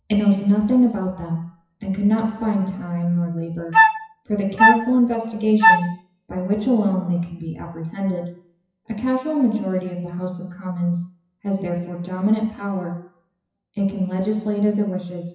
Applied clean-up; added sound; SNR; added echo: classical method WPE with log-MMSE.